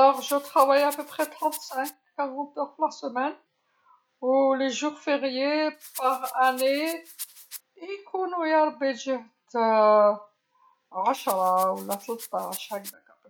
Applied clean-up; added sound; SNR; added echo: none; Rattle; 16 dB; none.